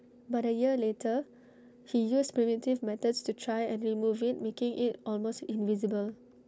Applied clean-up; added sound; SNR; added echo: none; none; none; none.